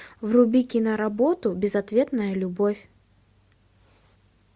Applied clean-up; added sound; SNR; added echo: none; none; none; none.